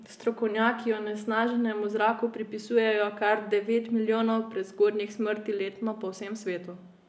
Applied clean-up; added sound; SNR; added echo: none; none; none; none.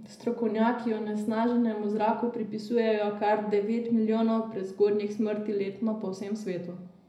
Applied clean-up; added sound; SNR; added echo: none; none; none; reverberation time 0.4 s.